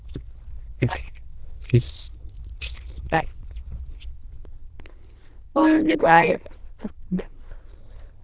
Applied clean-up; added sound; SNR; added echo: neural diffusion model UNIVERSE++.